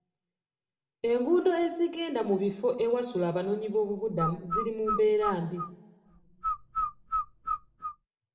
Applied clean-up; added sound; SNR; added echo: none; Bird; 5 dB; reverberation time 1.1 s.